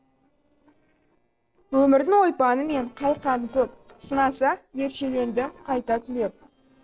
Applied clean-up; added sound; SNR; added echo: neural separator model SepFormer DNS4.